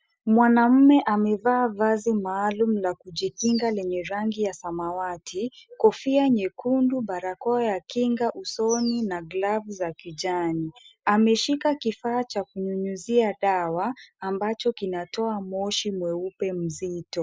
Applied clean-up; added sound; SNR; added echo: neural mask model Resemble Enhance denoiser.